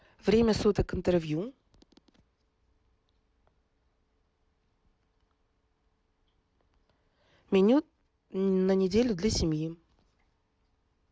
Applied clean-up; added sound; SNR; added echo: none; none; none; none.